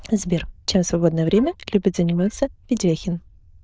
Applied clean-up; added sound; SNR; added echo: neural diffusion model UNIVERSE++.